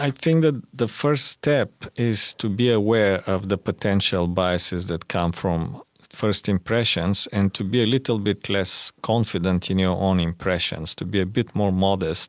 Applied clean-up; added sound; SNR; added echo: none; none; none; none.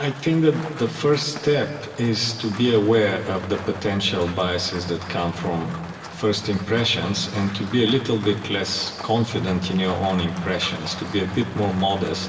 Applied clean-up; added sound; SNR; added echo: none; Rain; 15 dB; reverberation time 2.2 s.